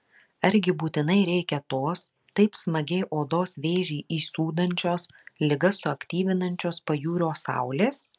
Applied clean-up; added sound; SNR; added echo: none; none; none; none.